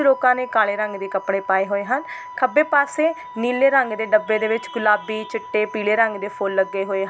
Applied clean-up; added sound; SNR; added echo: none; Wind instrument, woodwind instrument; 16 dB; none.